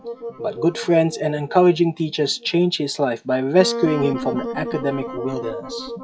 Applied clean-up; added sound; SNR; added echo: classical method log-MMSE.